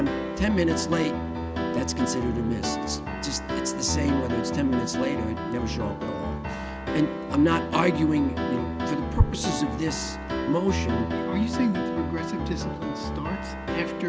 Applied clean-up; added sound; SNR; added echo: none; Piano; 1 dB; none.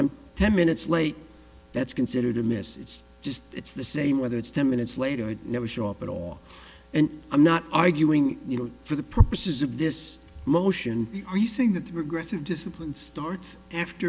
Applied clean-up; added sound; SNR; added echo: none; none; none; none.